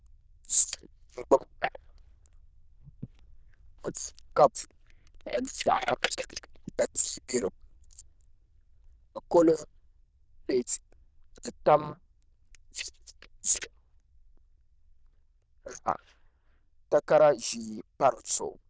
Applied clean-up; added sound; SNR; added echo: neural diffusion model UNIVERSE++.